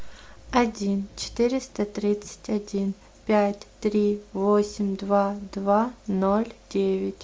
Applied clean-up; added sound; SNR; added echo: none; none; none; none.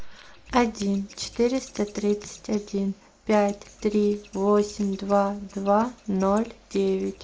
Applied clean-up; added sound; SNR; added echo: neural mask model Resemble Enhance denoiser.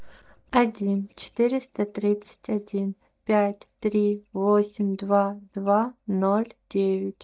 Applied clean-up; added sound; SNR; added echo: neural mask model DeepFilterNet 3.